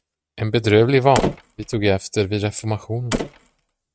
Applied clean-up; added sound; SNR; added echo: neural mask model RNNoise.